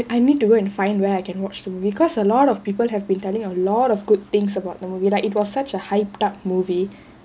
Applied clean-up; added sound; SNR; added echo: none; none; none; none.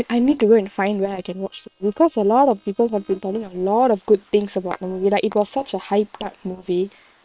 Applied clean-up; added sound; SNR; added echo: neural separator model SepFormer WHAM!.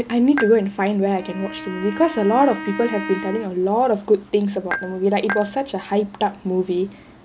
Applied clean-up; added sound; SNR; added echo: none; Wind instrument, woodwind instrument + Dishes, pots, and pans / Chink, clink; 11 dB; none.